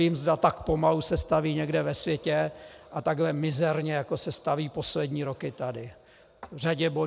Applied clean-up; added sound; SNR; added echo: none; none; none; none.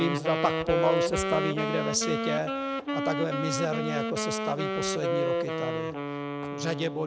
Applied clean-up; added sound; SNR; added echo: none; Wind instrument, woodwind instrument; -1 dB; none.